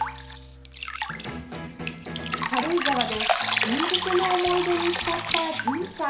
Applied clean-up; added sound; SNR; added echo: none; Drip; 1 dB; reverberation time 0.6 s.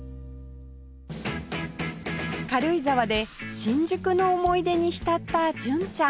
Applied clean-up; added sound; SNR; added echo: none; none; none; none.